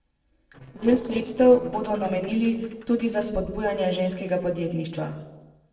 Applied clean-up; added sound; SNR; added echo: neural separator model SepFormer DNS4.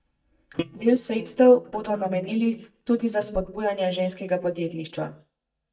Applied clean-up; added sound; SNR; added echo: neural mask model DeepFilterNet 3.